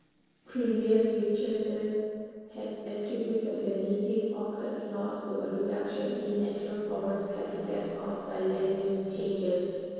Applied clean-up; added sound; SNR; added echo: neural separator model SepFormer DNS4.